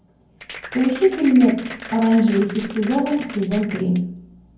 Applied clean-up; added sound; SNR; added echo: none; Applause; 16 dB; reverberation time 0.9 s.